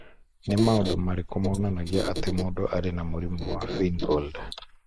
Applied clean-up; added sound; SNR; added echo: neural mask model Resemble Enhance denoiser.